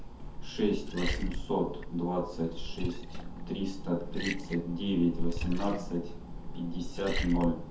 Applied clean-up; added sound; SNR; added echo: none; Liquid; 2 dB; reverberation time 0.5 s.